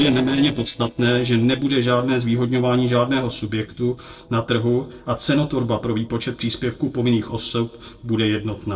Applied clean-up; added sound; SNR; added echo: neural separator model SepFormer DNS4.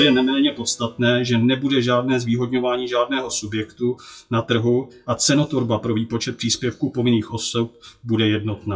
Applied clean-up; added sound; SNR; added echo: classical method WPE with log-MMSE.